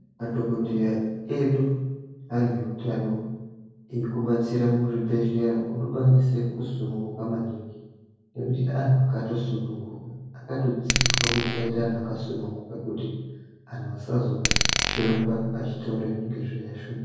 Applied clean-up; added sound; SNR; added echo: none; Glass; 1 dB; reverberation time 1.3 s.